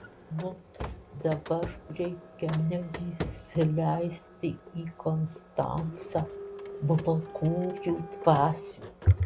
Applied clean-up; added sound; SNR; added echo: none; Printer; 12 dB; none.